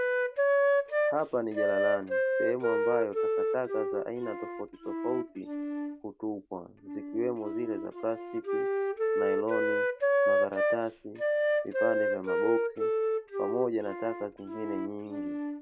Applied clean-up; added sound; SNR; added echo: none; Wind instrument, woodwind instrument; -5 dB; none.